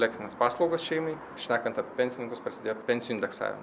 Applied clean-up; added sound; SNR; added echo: none; none; none; none.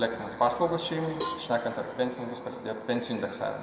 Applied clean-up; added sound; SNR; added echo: none; Cowbell; 12 dB; reverberation time 1.9 s.